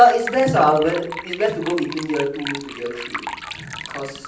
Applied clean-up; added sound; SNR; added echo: none; Liquid; 12 dB; reverberation time 0.6 s.